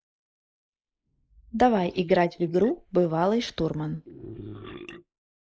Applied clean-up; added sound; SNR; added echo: neural mask model Resemble Enhance denoiser.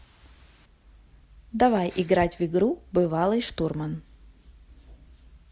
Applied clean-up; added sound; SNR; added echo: none; none; none; none.